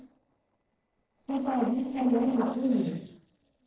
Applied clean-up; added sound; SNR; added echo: neural separator model SepFormer DNS4.